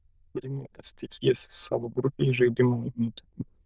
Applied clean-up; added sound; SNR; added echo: neural diffusion model UNIVERSE++.